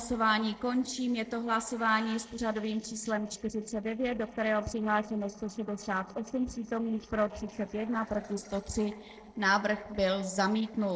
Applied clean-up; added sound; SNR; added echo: neural separator model SepFormer DNS4.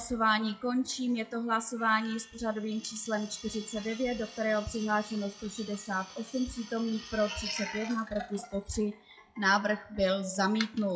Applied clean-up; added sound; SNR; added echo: classical method WPE with log-MMSE.